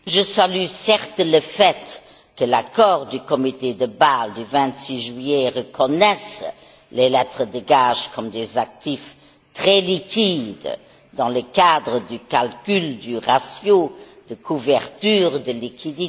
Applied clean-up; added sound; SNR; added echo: none; none; none; none.